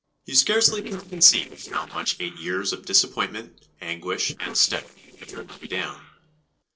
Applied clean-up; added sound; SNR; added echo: neural separator model SepFormer DNS4.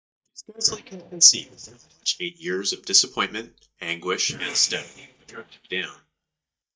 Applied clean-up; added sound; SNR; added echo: neural mask model DeepFilterNet 3.